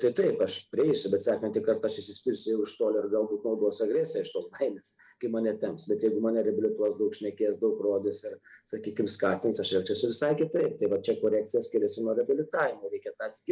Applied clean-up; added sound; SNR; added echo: neural mask model Resemble Enhance denoiser.